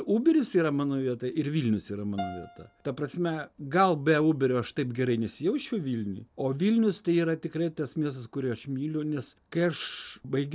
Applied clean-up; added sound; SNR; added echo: none; Piano; 17 dB; none.